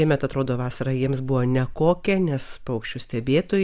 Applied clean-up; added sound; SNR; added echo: none; none; none; none.